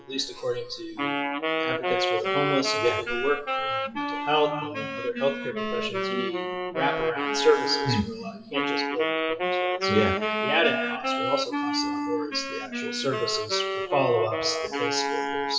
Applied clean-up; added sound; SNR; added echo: classical method WPE with log-MMSE.